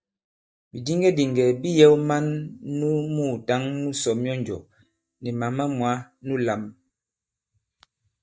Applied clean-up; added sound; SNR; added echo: neural mask model DeepFilterNet 3.